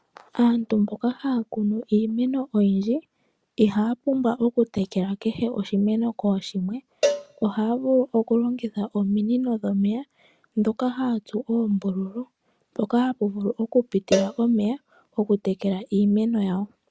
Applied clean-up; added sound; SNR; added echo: none; Cowbell; 7 dB; none.